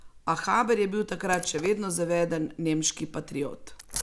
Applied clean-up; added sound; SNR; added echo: none; Liquid; 11 dB; none.